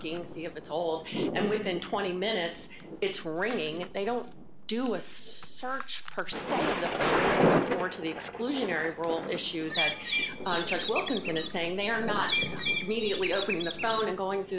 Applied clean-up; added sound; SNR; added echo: none; Thunder + Bird; 1 dB; none.